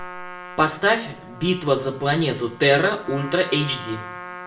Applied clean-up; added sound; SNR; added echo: none; Trumpet; 16 dB; reverberation time 0.5 s.